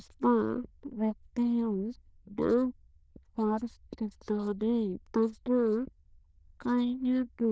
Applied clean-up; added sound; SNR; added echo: neural diffusion model UNIVERSE++.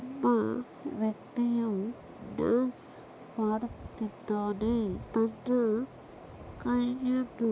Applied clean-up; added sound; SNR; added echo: none; none; none; none.